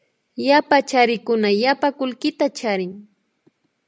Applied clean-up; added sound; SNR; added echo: none; none; none; none.